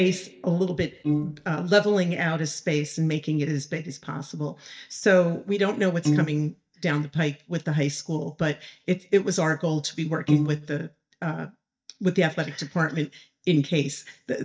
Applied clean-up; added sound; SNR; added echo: neural mask model DeepFilterNet 3.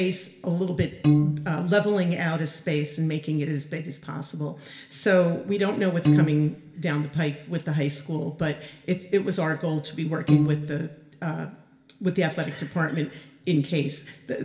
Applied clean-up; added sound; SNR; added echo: none; Piano; -3 dB; reverberation time 0.7 s.